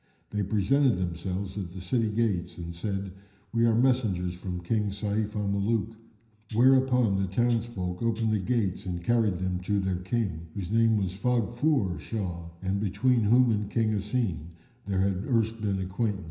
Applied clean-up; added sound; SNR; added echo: none; Tambourine; 15 dB; reverberation time 0.9 s.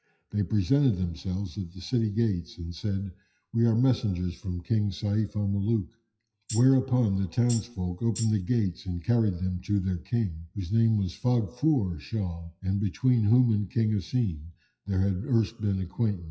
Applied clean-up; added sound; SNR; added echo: classical method WPE with log-MMSE.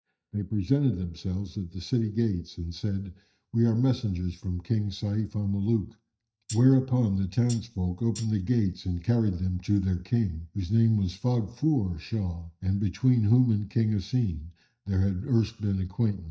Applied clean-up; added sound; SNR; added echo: neural mask model DeepFilterNet 3.